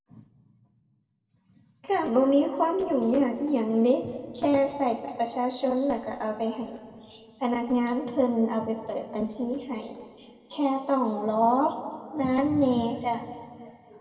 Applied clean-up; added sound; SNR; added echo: none; none; none; reverberation time 1.9 s.